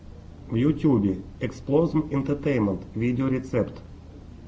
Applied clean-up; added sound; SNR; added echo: none; none; none; none.